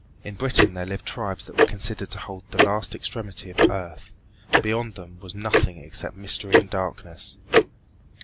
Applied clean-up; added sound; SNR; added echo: none; Tick-tock; -4 dB; none.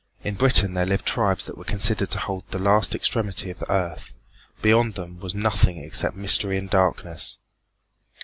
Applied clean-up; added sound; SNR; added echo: none; none; none; none.